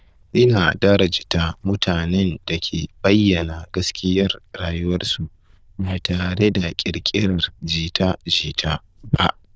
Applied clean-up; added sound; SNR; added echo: neural diffusion model UNIVERSE++.